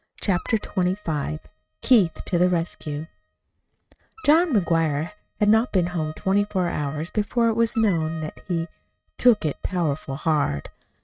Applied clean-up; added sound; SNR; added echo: neural mask model RNNoise.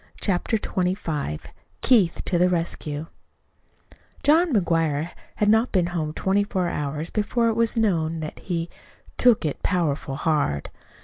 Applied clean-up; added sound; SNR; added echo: none; none; none; none.